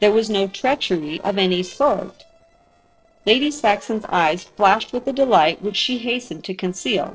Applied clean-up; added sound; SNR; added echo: neural separator model SepFormer DNS4.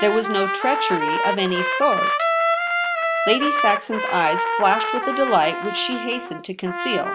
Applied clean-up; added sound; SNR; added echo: none; Trumpet; 0 dB; none.